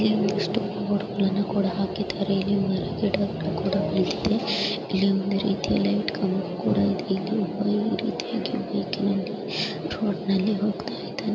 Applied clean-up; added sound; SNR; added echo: none; none; none; none.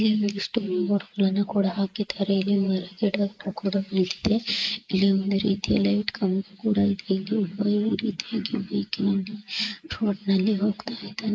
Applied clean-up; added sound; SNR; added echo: neural mask model Resemble Enhance denoiser.